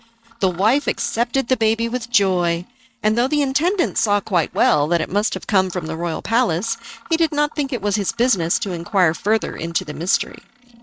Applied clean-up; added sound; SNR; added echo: neural mask model RNNoise.